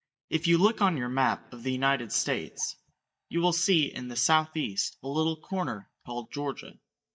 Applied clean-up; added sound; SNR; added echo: neural mask model DeepFilterNet 3.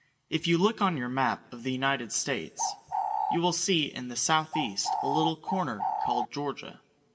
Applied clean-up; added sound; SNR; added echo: none; Bird; 0 dB; reverberation time 0.3 s.